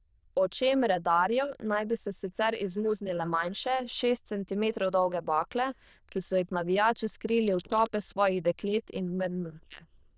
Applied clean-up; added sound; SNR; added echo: neural diffusion model UNIVERSE++.